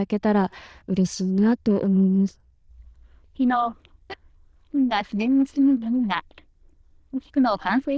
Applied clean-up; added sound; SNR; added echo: neural diffusion model UNIVERSE++.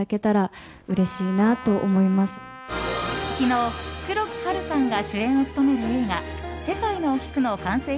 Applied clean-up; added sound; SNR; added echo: none; Trumpet; 17 dB; none.